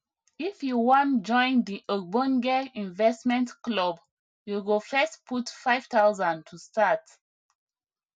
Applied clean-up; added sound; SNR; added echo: none; none; none; none.